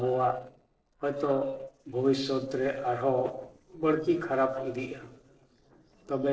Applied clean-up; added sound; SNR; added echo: neural separator model SepFormer DNS4.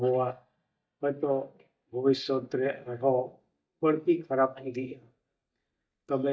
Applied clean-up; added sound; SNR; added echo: neural mask model DeepFilterNet 3.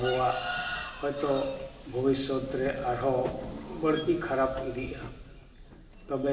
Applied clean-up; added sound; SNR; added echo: none; Subway, metro, underground; 13 dB; reverberation time 1.1 s.